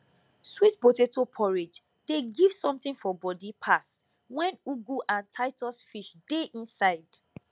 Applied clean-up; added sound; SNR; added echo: none; none; none; none.